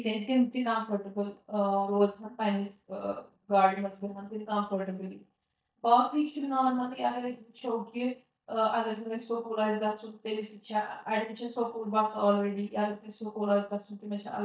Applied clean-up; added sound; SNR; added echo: neural mask model DeepFilterNet 3.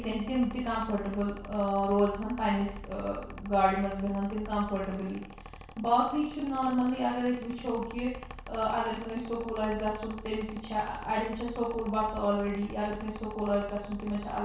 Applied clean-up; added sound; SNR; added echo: none; Mechanical fan; 13 dB; reverberation time 0.6 s.